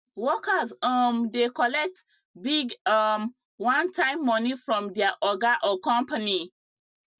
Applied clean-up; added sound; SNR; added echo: none; none; none; none.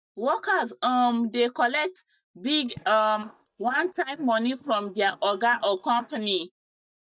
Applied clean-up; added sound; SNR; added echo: neural mask model DeepFilterNet 3.